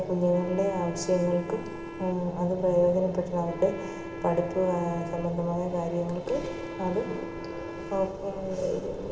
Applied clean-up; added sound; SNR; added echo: none; Wind instrument, woodwind instrument; 13 dB; reverberation time 3.0 s.